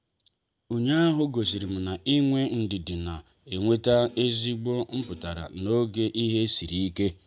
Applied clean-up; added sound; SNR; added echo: none; Thump, thud; 19 dB; none.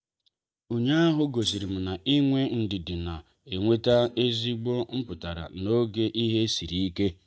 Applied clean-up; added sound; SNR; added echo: neural mask model DeepFilterNet 3.